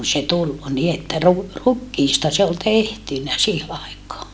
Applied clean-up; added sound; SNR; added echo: none; none; none; none.